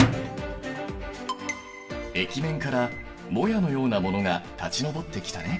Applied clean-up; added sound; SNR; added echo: none; Microwave oven; 5 dB; reverberation time 0.7 s.